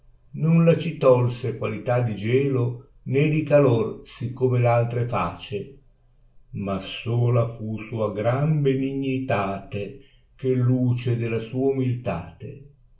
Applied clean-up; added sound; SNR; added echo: none; none; none; reverberation time 0.3 s.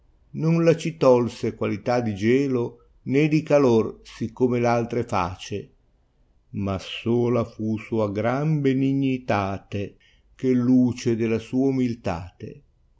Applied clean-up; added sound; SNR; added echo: none; none; none; none.